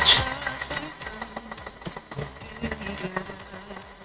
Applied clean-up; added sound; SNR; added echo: neural mask model RNNoise.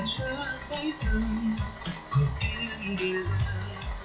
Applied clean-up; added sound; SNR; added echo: classical method log-MMSE.